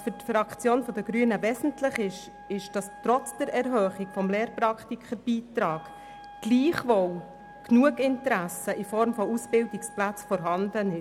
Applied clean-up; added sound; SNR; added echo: none; Wind instrument, woodwind instrument; 20 dB; none.